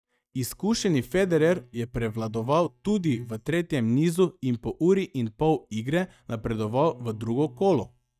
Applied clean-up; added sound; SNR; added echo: neural mask model DeepFilterNet 3.